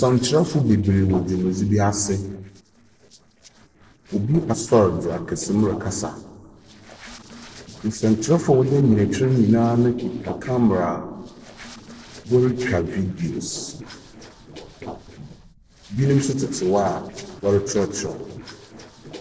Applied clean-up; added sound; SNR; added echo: neural separator model SepFormer DNS4.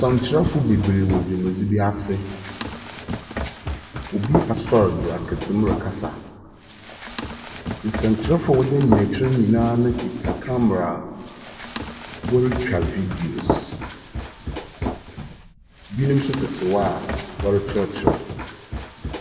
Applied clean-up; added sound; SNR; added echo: none; Run; 7 dB; reverberation time 1.5 s.